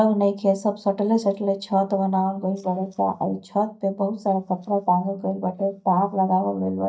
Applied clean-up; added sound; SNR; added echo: neural mask model DeepFilterNet 3.